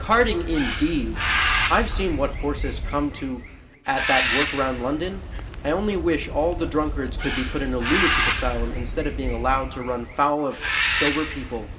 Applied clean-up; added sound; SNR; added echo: none; Bird; 1 dB; reverberation time 2.6 s.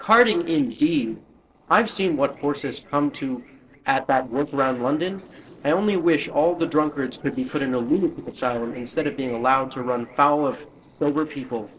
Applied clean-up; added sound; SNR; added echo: neural separator model SepFormer DNS4.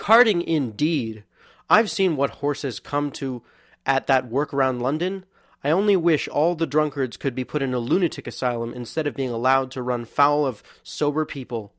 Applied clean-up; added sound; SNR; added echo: none; none; none; none.